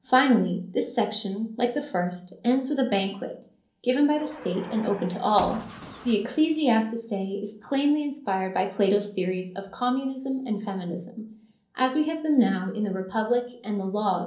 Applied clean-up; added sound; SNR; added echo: neural separator model SepFormer DNS4.